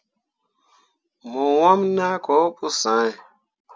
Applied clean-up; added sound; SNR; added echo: none; none; none; none.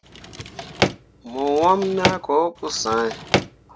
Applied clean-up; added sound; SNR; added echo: none; Drawer open or close; 3 dB; none.